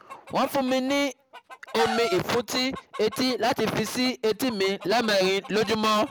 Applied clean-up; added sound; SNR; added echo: none; Chicken, rooster; 14 dB; none.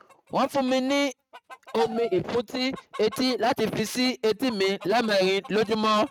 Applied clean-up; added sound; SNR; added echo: neural mask model RNNoise.